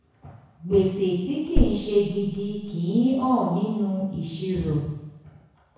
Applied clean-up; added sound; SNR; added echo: none; Bass drum; 0 dB; reverberation time 1.0 s.